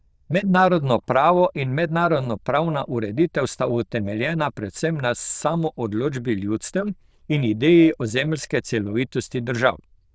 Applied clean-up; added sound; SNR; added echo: neural diffusion model UNIVERSE++.